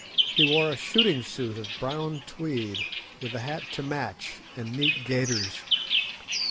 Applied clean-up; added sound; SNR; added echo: none; Bird vocalization, bird call, bird song; 0 dB; none.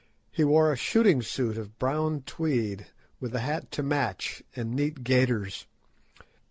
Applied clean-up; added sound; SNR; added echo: none; none; none; none.